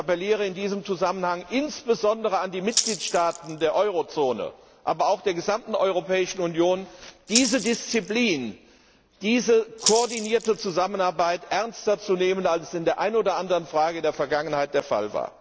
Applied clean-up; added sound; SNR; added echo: none; Rattle (instrument); 6 dB; none.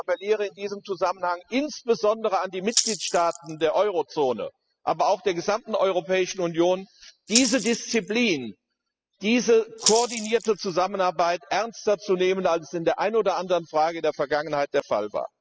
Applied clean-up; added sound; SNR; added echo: classical method spectral subtraction.